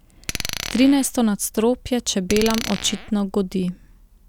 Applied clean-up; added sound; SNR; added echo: none; Glass; 10 dB; none.